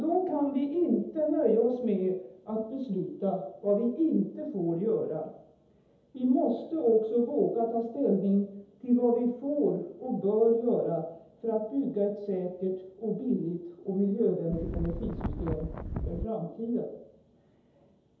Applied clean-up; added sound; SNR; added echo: none; Wind; 5 dB; reverberation time 0.8 s.